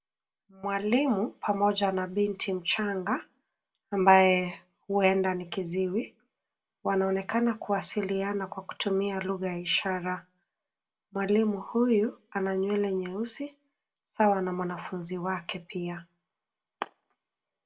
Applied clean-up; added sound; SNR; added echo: none; none; none; reverberation time 0.2 s.